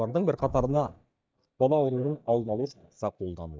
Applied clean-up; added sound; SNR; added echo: neural mask model DeepFilterNet 3.